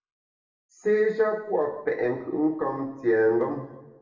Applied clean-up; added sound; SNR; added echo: none; none; none; reverberation time 0.9 s.